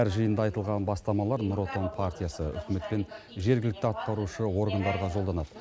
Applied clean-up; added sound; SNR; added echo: none; none; none; none.